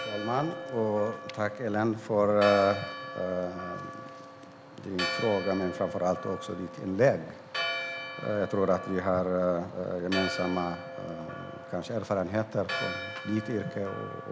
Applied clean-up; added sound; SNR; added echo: none; Church bell; 8 dB; none.